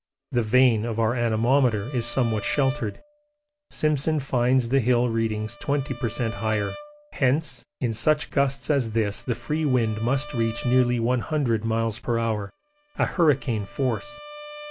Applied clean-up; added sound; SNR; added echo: none; Bowed string instrument; 19 dB; none.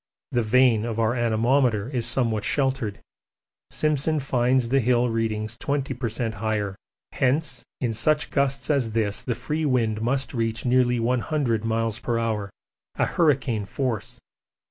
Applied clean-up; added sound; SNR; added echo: none; none; none; none.